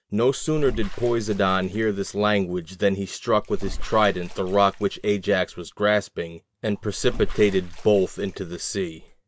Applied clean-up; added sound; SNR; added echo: none; Bathtub (filling or washing) / Water / Splash, splatter; 8 dB; none.